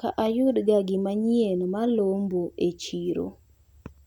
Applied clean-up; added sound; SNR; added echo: none; none; none; none.